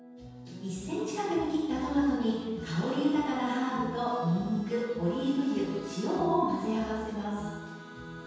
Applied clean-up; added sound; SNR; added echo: none; none; none; reverberation time 1.2 s.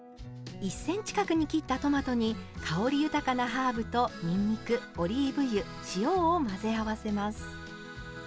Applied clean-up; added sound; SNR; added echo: none; none; none; none.